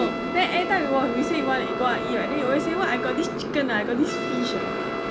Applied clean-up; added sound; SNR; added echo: none; Motorcycle + Trumpet; 2 dB; none.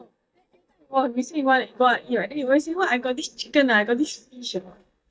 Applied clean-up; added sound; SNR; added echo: neural mask model DeepFilterNet 3.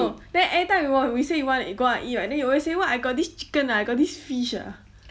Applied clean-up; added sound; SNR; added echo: none; none; none; none.